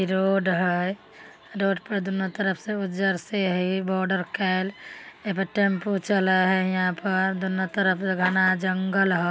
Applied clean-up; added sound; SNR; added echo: none; none; none; none.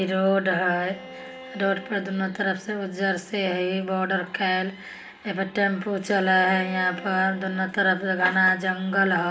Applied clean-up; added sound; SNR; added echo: none; Bowed string instrument; 19 dB; reverberation time 1.7 s.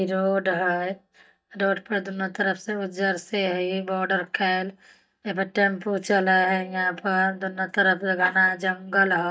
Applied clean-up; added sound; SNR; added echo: neural mask model DeepFilterNet 3.